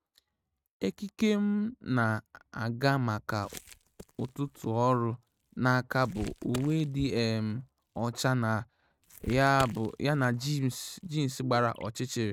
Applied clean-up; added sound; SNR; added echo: neural mask model RNNoise.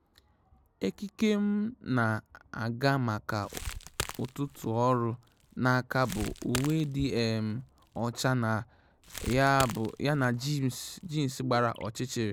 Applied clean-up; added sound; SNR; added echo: none; Gurgling + Crackle; 13 dB; none.